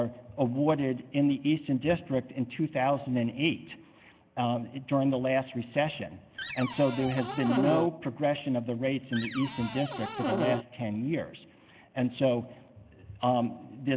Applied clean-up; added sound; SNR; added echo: none; Cupboard open or close; 4 dB; none.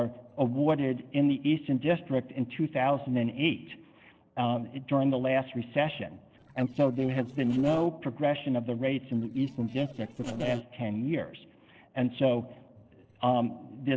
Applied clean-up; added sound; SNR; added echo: neural separator model SepFormer DNS4.